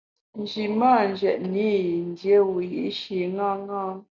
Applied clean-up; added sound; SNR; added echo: none; none; none; none.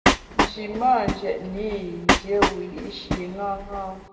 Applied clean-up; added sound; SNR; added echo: none; Train; -2 dB; reverberation time 1.6 s.